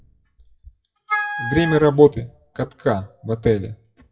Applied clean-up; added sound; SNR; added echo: classical method WPE with log-MMSE.